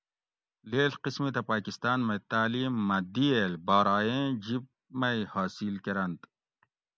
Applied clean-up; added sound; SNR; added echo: none; none; none; none.